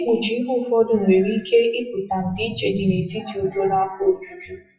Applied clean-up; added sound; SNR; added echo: classical method WPE with log-MMSE.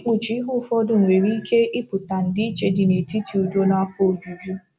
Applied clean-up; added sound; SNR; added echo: none; none; none; none.